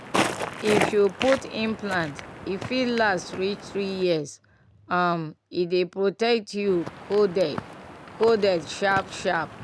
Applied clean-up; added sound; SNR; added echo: none; Walk, footsteps; 8 dB; none.